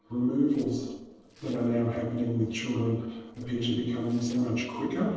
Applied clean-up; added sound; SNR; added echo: neural separator model SepFormer DNS4.